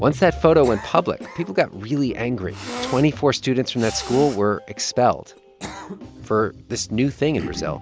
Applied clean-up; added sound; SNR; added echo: none; Cough; 16 dB; none.